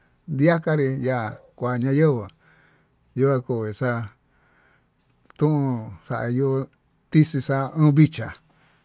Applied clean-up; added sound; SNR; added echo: none; none; none; none.